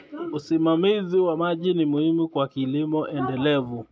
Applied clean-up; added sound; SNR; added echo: none; none; none; none.